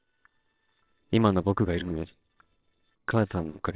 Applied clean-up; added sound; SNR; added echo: neural separator model SepFormer WHAMR!.